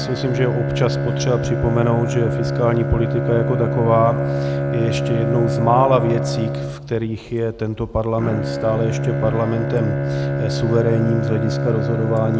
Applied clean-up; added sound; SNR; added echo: none; Bowed string instrument; 1 dB; none.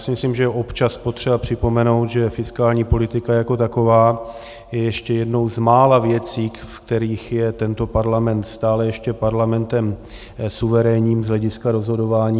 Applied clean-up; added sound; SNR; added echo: none; none; none; none.